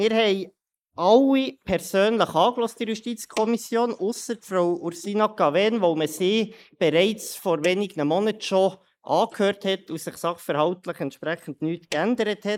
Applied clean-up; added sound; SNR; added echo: neural mask model Resemble Enhance denoiser.